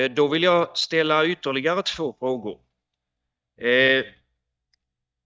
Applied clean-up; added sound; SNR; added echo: neural mask model DeepFilterNet 3.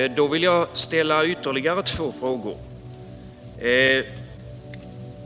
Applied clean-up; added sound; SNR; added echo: none; Organ; 15 dB; none.